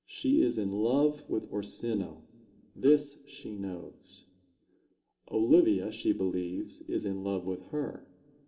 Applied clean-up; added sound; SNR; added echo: none; none; none; reverberation time 1.7 s.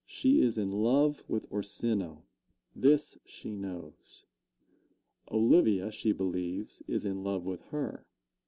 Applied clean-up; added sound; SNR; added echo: none; none; none; none.